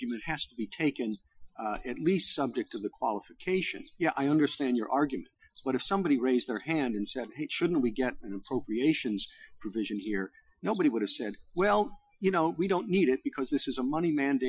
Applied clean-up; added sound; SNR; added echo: classical method Wiener filter.